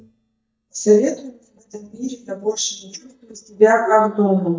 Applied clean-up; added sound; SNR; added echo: neural mask model DeepFilterNet 3.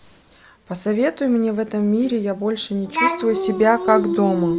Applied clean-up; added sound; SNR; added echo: none; none; none; none.